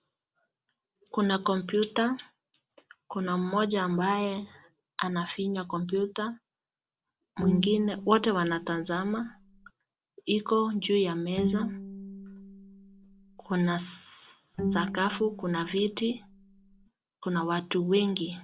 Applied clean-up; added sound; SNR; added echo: none; Bowed string instrument; 6 dB; none.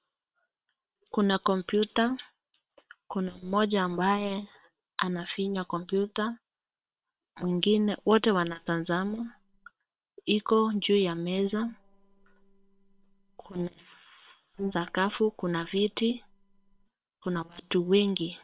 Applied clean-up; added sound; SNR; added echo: neural separator model SepFormer WHAM!.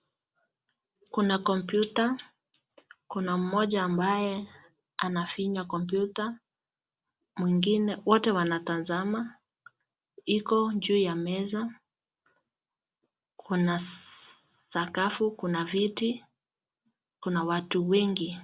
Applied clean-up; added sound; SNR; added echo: none; none; none; none.